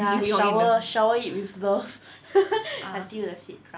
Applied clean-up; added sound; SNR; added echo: none; none; none; none.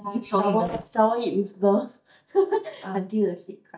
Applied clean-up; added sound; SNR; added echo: neural mask model DeepFilterNet 3.